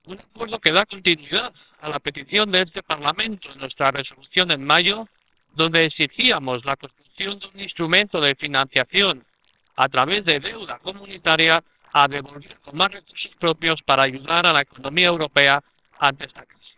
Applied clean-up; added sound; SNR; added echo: neural separator model SepFormer WHAMR!.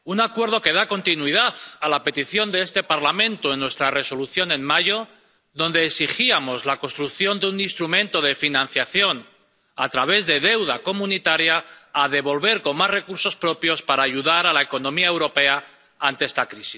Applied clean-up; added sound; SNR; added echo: none; none; none; none.